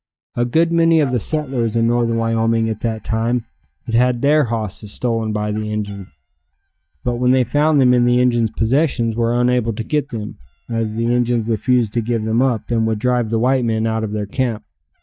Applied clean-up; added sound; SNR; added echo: neural mask model DeepFilterNet 3.